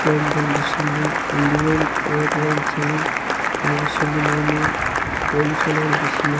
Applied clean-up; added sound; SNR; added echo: none; Applause; -1 dB; none.